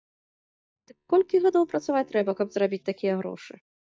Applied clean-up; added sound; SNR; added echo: neural mask model DeepFilterNet 3.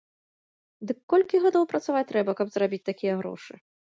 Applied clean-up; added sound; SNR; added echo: none; none; none; none.